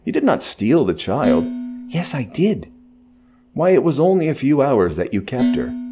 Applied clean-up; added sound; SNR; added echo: none; Dishes, pots, and pans; 8 dB; none.